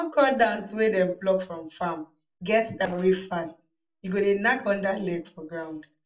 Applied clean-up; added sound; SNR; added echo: neural separator model SepFormer DNS4.